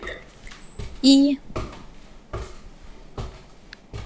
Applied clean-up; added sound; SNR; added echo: none; Walk, footsteps; 11 dB; none.